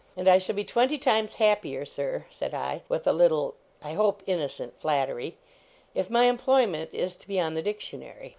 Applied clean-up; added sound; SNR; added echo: none; none; none; none.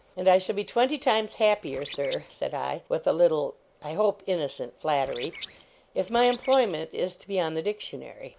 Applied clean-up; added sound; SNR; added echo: none; Bird; 16 dB; none.